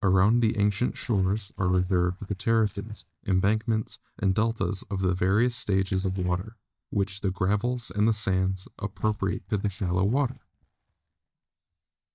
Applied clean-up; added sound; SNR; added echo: neural mask model DeepFilterNet 3.